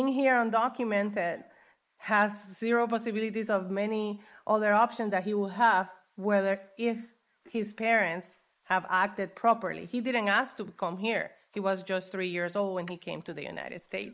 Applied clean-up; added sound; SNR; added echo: neural mask model Resemble Enhance denoiser.